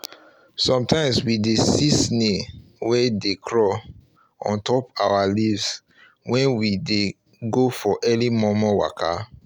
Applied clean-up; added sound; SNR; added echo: none; none; none; none.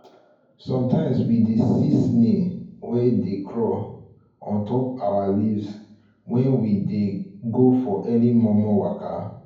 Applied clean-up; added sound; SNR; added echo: none; none; none; reverberation time 0.9 s.